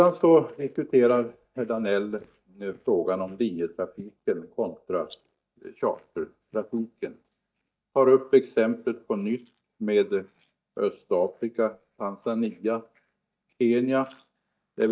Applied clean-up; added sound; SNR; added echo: neural mask model DeepFilterNet 3.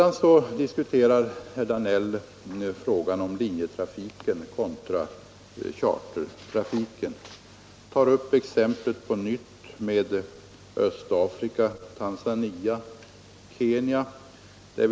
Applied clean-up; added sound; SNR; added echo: none; none; none; none.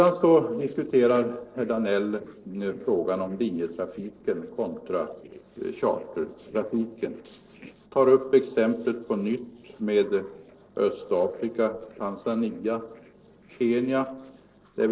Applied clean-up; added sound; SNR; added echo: neural separator model SepFormer DNS4.